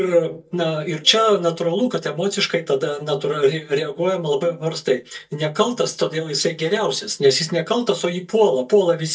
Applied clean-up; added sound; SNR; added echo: neural mask model DeepFilterNet 3.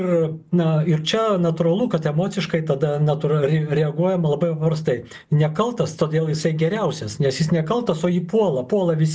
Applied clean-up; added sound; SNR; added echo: none; none; none; none.